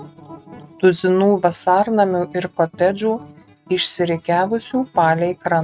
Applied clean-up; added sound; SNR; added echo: neural mask model RNNoise.